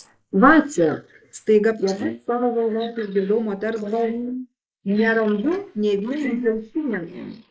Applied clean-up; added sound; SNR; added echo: neural mask model Resemble Enhance denoiser.